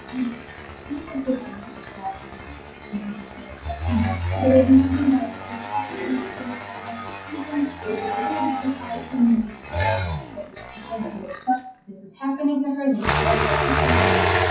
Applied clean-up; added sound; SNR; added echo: classical method WPE with log-MMSE.